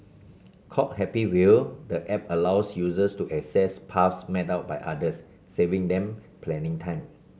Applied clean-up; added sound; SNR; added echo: none; none; none; none.